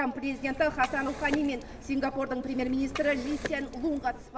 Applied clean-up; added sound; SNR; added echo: none; Liquid; 11 dB; reverberation time 1.3 s.